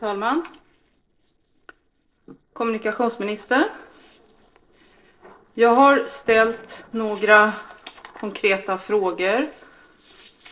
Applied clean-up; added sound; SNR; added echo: neural separator model SepFormer DNS4.